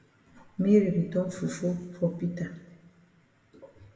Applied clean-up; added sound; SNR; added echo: none; none; none; reverberation time 0.9 s.